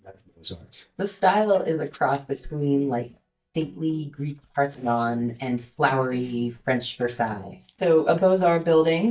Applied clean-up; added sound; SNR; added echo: neural mask model DeepFilterNet 3.